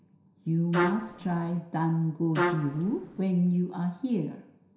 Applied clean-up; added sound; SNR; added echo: none; Trumpet; 2 dB; reverberation time 0.7 s.